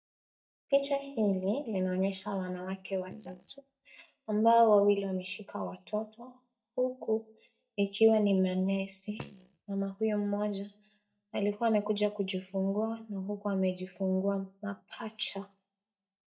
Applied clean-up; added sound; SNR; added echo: neural mask model DeepFilterNet 3.